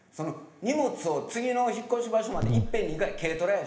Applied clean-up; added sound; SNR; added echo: none; Buzz; 0 dB; reverberation time 1.0 s.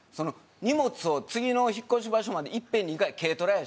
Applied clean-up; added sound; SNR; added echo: none; none; none; none.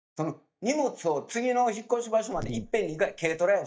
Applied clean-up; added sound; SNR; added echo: neural mask model DeepFilterNet 3.